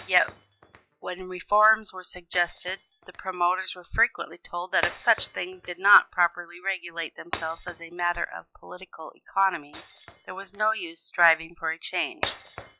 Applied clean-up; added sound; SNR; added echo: classical method log-MMSE.